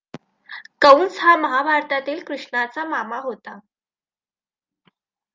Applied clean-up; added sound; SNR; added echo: none; none; none; none.